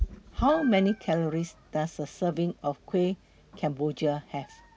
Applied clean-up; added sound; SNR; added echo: none; Meow; 12 dB; none.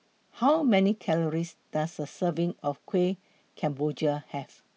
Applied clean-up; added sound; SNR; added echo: none; none; none; none.